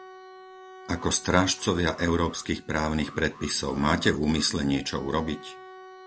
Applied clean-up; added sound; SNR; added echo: none; Alarm + Bowed string instrument; 19 dB; none.